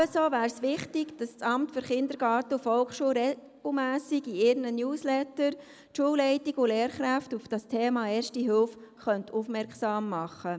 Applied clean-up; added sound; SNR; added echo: none; none; none; none.